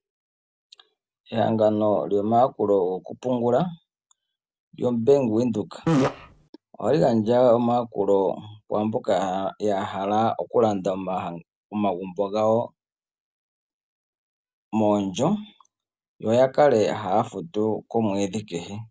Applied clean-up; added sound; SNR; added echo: none; Fart; -1 dB; none.